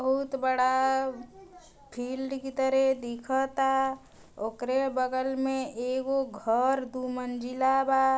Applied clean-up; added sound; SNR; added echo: none; none; none; none.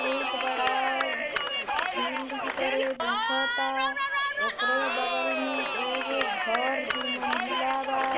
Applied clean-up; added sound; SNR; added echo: none; Cheering; -3 dB; none.